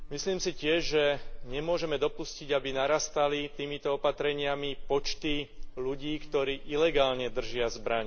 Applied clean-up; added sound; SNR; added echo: none; Buzz; 8 dB; none.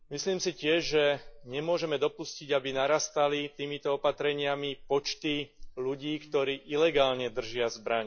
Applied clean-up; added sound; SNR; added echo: classical method log-MMSE.